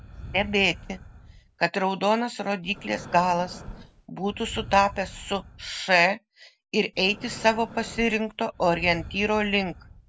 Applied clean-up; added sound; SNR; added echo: none; Breathing; 17 dB; none.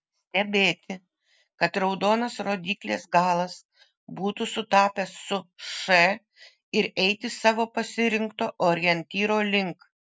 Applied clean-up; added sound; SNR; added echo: none; none; none; none.